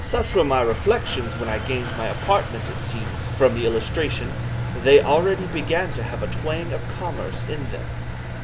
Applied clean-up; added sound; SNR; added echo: none; Engine; 4 dB; none.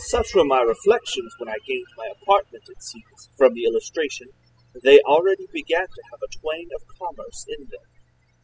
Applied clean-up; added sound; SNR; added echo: classical method spectral subtraction.